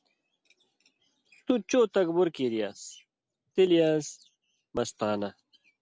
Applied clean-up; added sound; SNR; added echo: none; none; none; none.